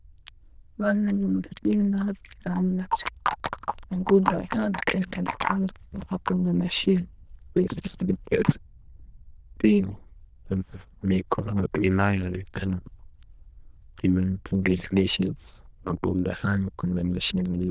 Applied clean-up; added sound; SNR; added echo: neural diffusion model UNIVERSE++.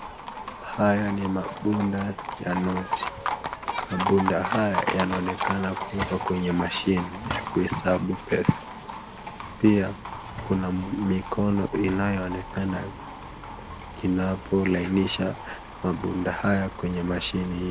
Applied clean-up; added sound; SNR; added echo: none; Livestock, farm animals, working animals; 8 dB; none.